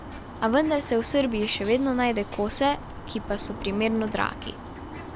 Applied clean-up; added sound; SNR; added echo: none; Bird; 12 dB; none.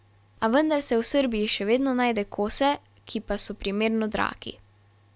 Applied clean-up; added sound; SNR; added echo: none; none; none; none.